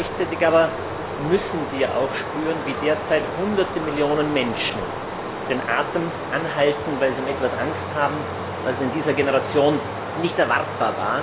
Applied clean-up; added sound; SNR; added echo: none; Stream; 5 dB; none.